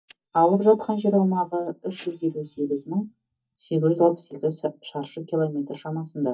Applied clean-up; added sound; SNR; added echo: neural mask model DeepFilterNet 3.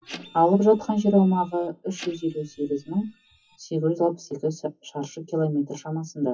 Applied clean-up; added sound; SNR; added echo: classical method WPE with log-MMSE.